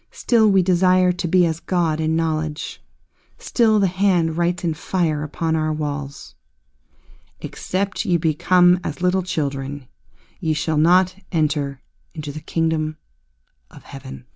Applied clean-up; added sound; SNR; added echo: none; none; none; none.